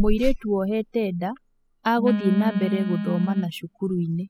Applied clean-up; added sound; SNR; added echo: classical method spectral subtraction.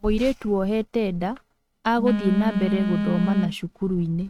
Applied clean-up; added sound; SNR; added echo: neural mask model RNNoise.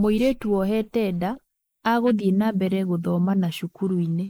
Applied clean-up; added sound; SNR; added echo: neural mask model Resemble Enhance denoiser.